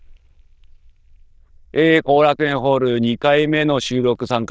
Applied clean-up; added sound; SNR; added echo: neural diffusion model UNIVERSE++.